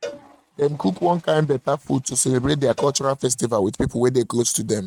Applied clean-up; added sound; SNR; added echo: neural mask model RNNoise.